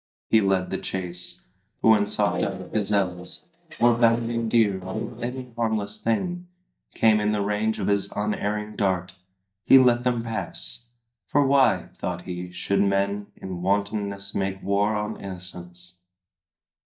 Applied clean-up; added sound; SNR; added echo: neural mask model DeepFilterNet 3.